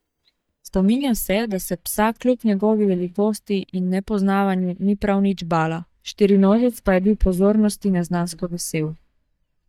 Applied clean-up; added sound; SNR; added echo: neural mask model DeepFilterNet 3.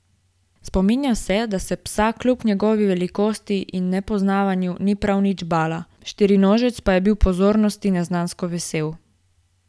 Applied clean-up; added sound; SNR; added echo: none; none; none; none.